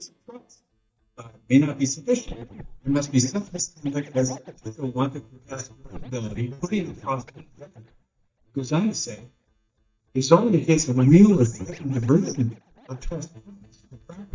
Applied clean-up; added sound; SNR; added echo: neural mask model DeepFilterNet 3.